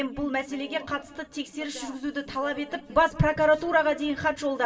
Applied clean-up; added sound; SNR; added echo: none; none; none; reverberation time 2.0 s.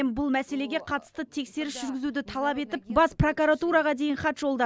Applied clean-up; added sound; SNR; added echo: none; none; none; none.